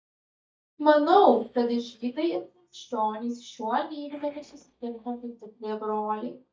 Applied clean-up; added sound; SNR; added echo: neural mask model DeepFilterNet 3.